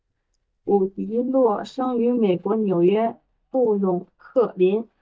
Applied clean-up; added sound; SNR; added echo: neural mask model DeepFilterNet 3.